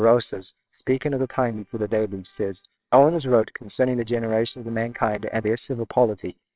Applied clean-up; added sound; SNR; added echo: neural separator model SepFormer WHAMR!.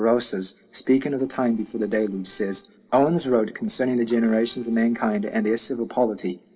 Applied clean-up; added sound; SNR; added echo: neural separator model SepFormer DNS4.